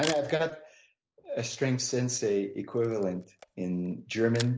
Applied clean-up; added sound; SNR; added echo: none; Camera; 16 dB; none.